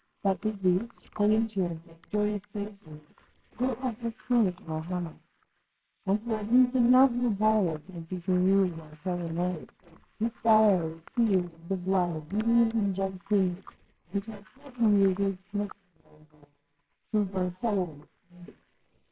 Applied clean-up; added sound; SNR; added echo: neural separator model SepFormer WHAMR!.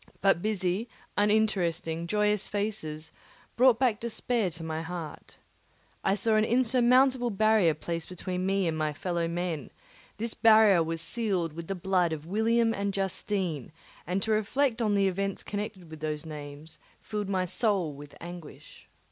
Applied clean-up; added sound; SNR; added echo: none; none; none; none.